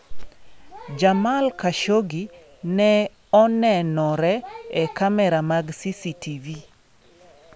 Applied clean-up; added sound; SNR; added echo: none; none; none; none.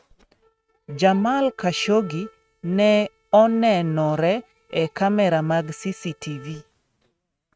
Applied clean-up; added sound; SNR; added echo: neural mask model RNNoise.